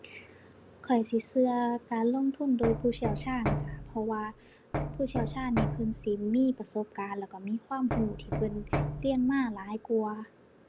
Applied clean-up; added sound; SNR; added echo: none; Knock; 4 dB; none.